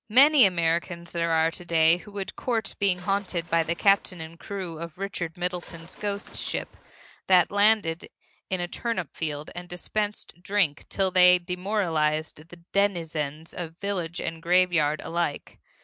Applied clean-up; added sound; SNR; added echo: none; Bird; 20 dB; none.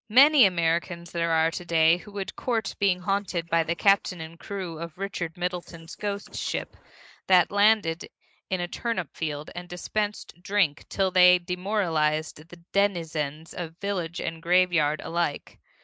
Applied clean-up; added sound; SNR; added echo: neural mask model Resemble Enhance denoiser.